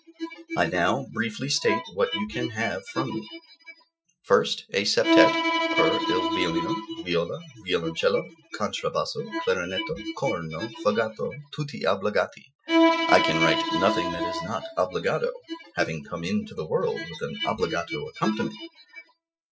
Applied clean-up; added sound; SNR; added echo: classical method Wiener filter.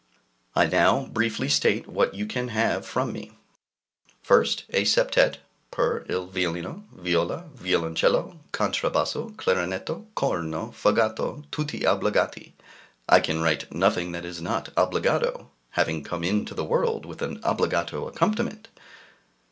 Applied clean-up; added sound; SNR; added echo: none; none; none; none.